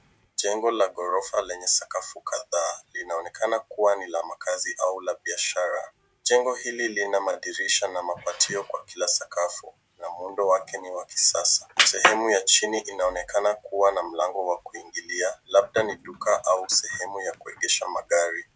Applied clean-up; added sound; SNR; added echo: none; none; none; none.